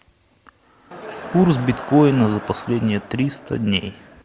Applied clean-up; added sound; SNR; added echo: none; Crowd; 15 dB; none.